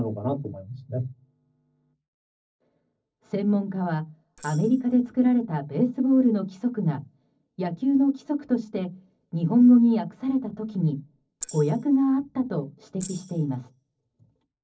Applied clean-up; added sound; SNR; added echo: neural separator model SepFormer DNS4.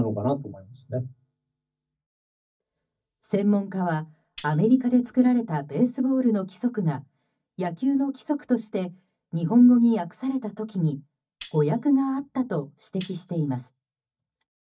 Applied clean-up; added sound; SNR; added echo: neural mask model DeepFilterNet 3.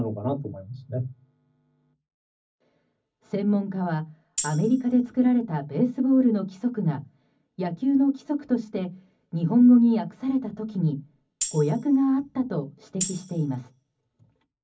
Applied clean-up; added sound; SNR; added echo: none; Tambourine; 10 dB; reverberation time 0.4 s.